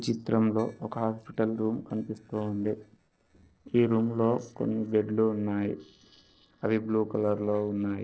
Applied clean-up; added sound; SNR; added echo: neural separator model SepFormer DNS4.